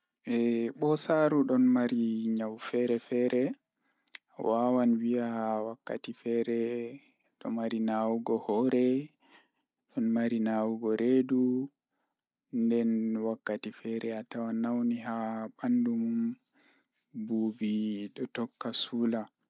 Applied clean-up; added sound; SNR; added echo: none; none; none; none.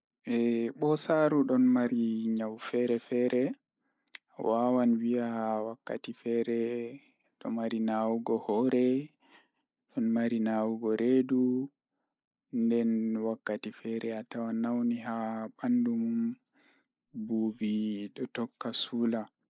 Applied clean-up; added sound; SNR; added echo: neural mask model Resemble Enhance denoiser.